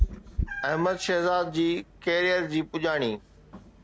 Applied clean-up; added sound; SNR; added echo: none; Meow; 7 dB; none.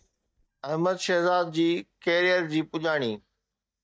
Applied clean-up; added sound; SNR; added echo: neural mask model DeepFilterNet 3.